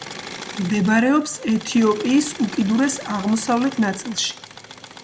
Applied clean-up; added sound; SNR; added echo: none; Engine / Mechanisms; 15 dB; none.